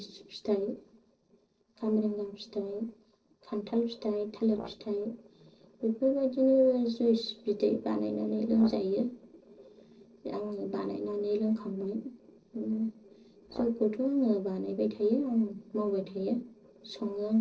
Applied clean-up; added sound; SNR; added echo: neural separator model SepFormer DNS4.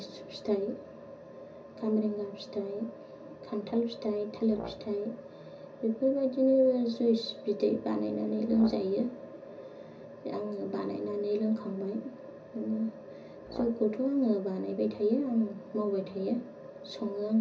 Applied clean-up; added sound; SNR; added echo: none; Brass instrument; 15 dB; reverberation time 0.4 s.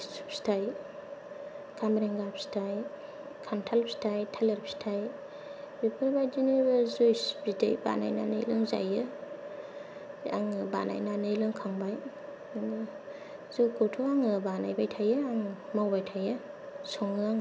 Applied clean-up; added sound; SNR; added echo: none; none; none; none.